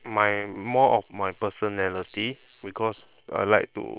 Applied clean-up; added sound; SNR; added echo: neural separator model SepFormer WHAM!.